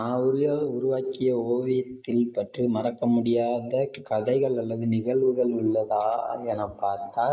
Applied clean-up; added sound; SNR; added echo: neural mask model Resemble Enhance denoiser.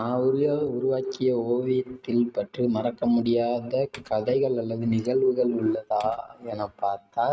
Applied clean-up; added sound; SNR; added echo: neural mask model RNNoise.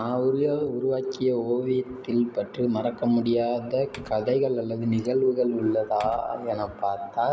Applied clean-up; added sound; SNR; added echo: none; Typing; 18 dB; none.